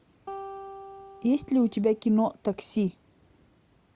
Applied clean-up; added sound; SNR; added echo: none; Acoustic guitar; 16 dB; none.